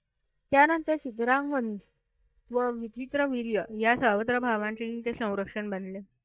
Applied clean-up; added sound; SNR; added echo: neural mask model DeepFilterNet 3.